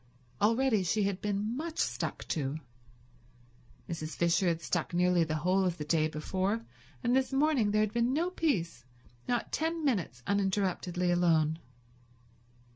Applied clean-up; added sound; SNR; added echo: none; none; none; none.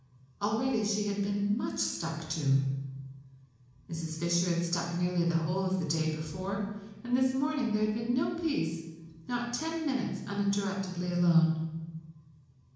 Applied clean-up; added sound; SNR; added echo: none; none; none; reverberation time 1.0 s.